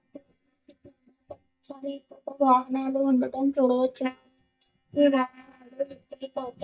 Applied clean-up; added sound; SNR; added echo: neural mask model DeepFilterNet 3.